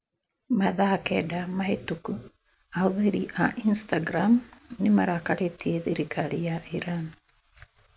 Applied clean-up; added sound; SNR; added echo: none; none; none; none.